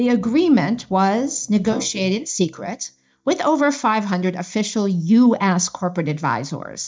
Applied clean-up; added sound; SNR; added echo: neural mask model DeepFilterNet 3.